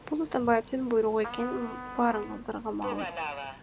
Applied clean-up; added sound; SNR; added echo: none; Trumpet + Subway, metro, underground; 10 dB; none.